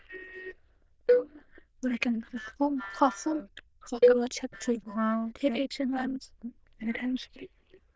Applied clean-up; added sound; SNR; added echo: neural diffusion model UNIVERSE++.